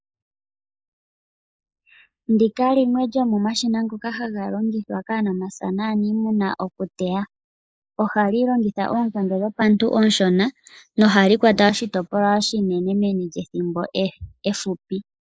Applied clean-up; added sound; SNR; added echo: neural mask model Resemble Enhance denoiser.